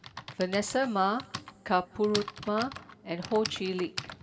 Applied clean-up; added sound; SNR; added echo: none; Typing; 11 dB; reverberation time 2.1 s.